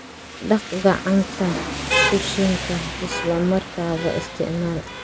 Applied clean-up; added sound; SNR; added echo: none; Rain; 5 dB; none.